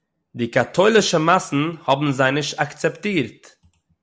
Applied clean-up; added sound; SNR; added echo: none; none; none; none.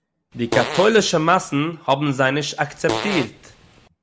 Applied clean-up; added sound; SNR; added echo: none; Fart; 8 dB; none.